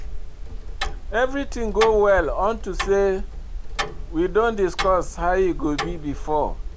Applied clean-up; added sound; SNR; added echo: none; Tick-tock; 5 dB; none.